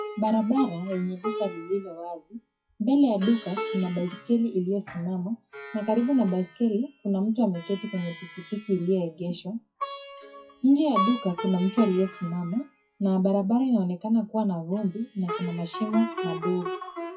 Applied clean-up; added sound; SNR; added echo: classical method WPE with log-MMSE.